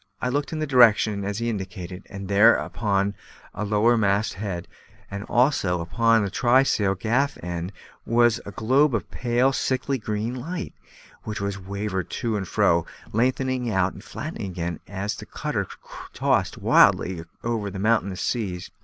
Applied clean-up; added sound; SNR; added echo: none; none; none; none.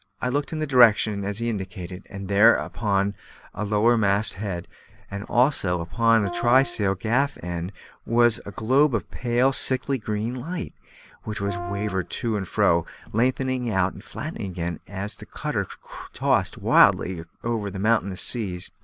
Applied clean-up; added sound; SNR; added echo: none; Brass instrument; 11 dB; none.